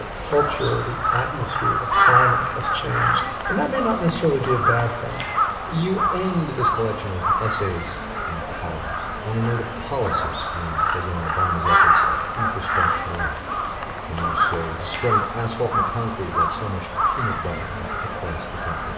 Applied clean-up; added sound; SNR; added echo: none; Crow; -3 dB; reverberation time 1.1 s.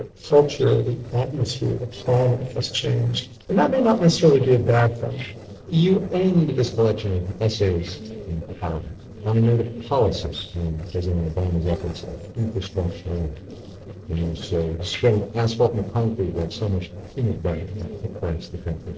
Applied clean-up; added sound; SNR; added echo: neural separator model SepFormer DNS4.